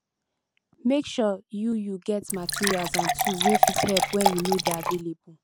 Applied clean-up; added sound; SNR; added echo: none; Fill (with liquid) / Water; -3 dB; none.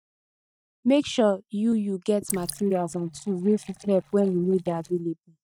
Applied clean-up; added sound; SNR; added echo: neural mask model DeepFilterNet 3.